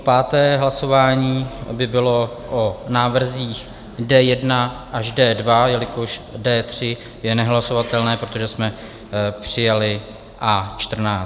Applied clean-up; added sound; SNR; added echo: none; none; none; none.